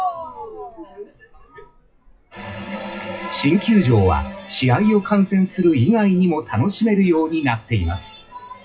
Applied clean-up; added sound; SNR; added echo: classical method WPE with log-MMSE.